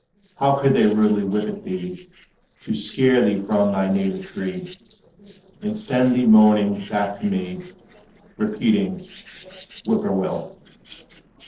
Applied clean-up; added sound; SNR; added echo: neural separator model SepFormer DNS4.